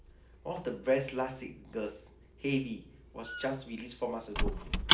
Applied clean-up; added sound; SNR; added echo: none; Squeak / Wood; 0 dB; reverberation time 0.4 s.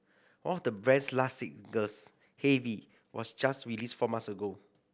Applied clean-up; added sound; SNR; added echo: none; none; none; none.